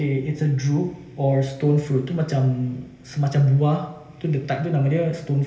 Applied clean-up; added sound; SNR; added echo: none; none; none; reverberation time 0.8 s.